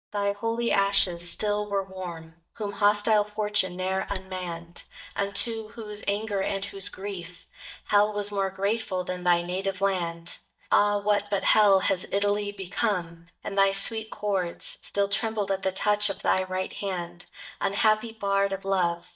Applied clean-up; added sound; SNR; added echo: neural mask model DeepFilterNet 3.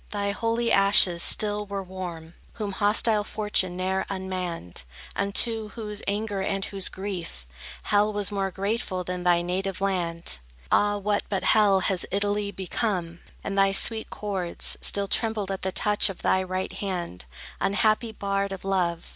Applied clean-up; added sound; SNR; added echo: none; none; none; none.